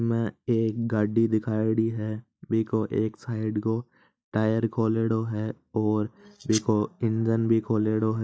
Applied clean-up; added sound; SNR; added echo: neural mask model DeepFilterNet 3.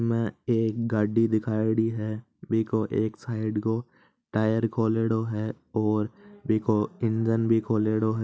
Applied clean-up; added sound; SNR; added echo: none; none; none; none.